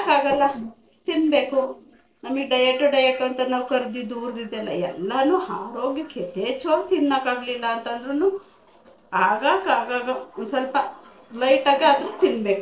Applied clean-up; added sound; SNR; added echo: neural separator model SepFormer DNS4.